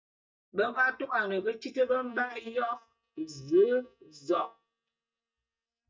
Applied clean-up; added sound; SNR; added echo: neural mask model DeepFilterNet 3.